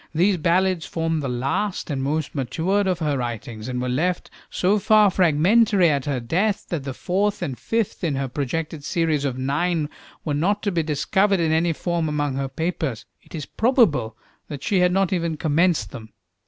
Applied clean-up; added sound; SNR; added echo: none; none; none; none.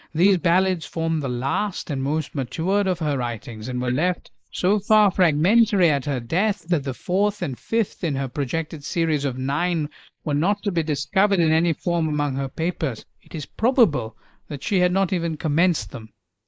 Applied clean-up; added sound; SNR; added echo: neural mask model Resemble Enhance denoiser.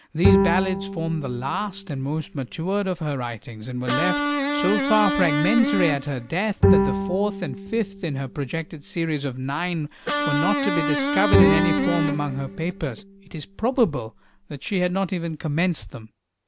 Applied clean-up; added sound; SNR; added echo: none; Bowed string instrument + Electric guitar; 0 dB; none.